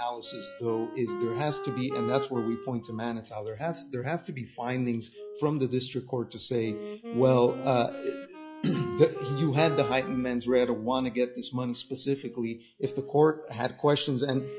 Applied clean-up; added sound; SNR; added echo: classical method log-MMSE.